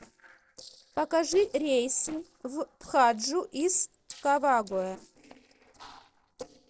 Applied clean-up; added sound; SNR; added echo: neural separator model SepFormer DNS4.